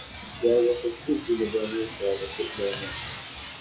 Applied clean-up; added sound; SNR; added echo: classical method log-MMSE.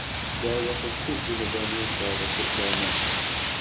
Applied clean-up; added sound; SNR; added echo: none; Wind; -5 dB; none.